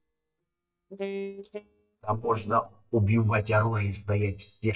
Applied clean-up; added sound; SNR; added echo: neural mask model DeepFilterNet 3.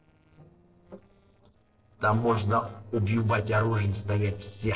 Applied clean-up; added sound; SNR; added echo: neural separator model SepFormer DNS4.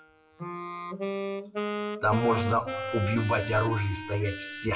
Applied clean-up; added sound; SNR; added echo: classical method WPE with log-MMSE.